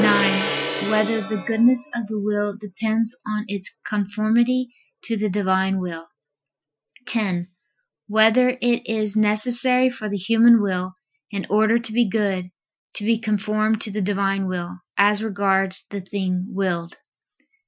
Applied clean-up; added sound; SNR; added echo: classical method Wiener filter.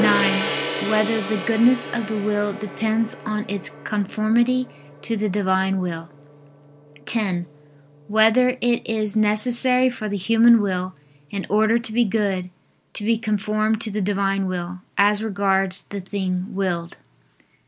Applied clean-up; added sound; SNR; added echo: none; Gong; 12 dB; none.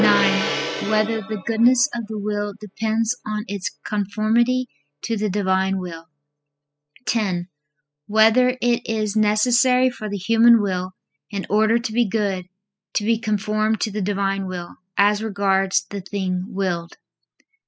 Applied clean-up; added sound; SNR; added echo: classical method spectral subtraction.